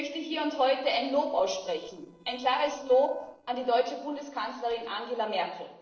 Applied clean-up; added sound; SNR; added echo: neural separator model SepFormer DNS4.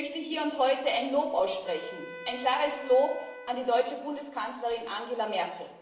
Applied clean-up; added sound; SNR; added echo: none; Wind instrument, woodwind instrument; 15 dB; reverberation time 0.9 s.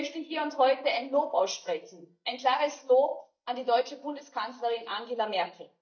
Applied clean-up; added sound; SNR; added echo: neural mask model DeepFilterNet 3.